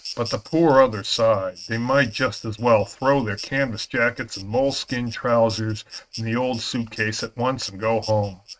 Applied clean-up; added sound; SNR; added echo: neural mask model RNNoise.